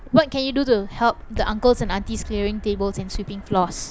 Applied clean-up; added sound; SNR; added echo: none; Fixed-wing aircraft, airplane; 10 dB; none.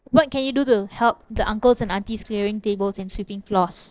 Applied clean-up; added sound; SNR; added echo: neural separator model SepFormer DNS4.